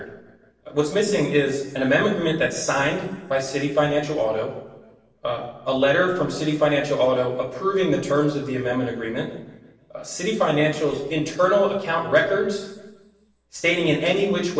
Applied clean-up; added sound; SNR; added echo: none; none; none; reverberation time 1.0 s.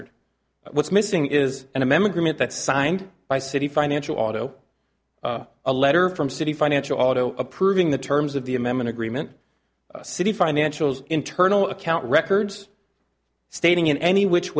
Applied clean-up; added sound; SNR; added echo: none; none; none; none.